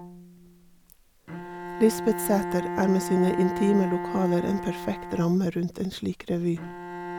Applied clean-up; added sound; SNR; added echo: none; Bowed string instrument; 8 dB; none.